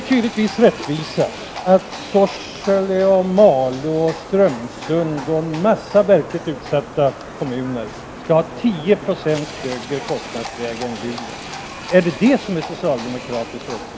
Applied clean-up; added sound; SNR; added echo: none; Livestock, farm animals, working animals; 13 dB; none.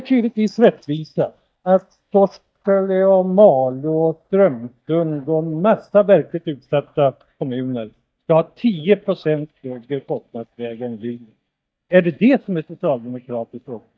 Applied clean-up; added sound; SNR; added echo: neural mask model DeepFilterNet 3.